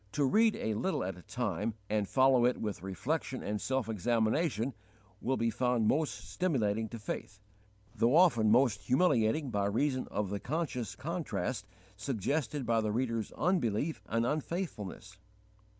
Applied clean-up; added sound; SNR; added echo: none; none; none; none.